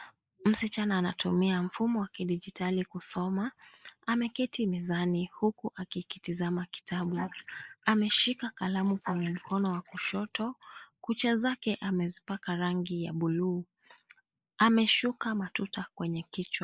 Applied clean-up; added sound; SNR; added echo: neural mask model Resemble Enhance denoiser.